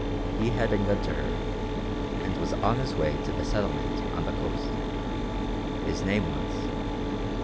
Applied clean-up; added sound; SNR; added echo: none; Mechanisms; -3 dB; none.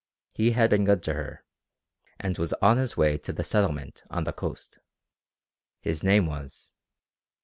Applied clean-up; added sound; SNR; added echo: none; none; none; none.